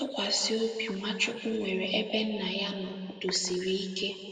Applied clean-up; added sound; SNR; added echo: none; none; none; reverberation time 1.8 s.